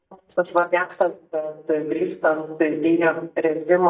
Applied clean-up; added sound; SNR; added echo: neural mask model DeepFilterNet 3.